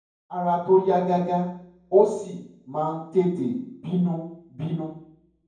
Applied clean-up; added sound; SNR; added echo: none; none; none; reverberation time 0.9 s.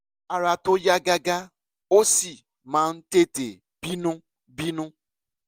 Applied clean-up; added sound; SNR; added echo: none; none; none; none.